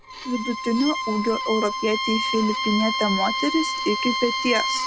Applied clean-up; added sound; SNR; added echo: none; Bowed string instrument; 2 dB; none.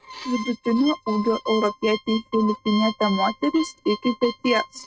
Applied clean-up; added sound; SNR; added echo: neural mask model RNNoise.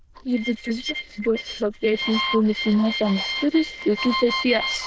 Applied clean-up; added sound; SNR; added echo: neural diffusion model UNIVERSE++.